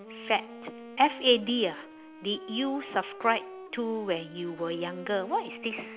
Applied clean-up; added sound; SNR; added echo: none; Wind instrument, woodwind instrument; 15 dB; none.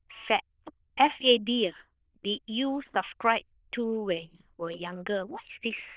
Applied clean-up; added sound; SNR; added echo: neural diffusion model UNIVERSE++.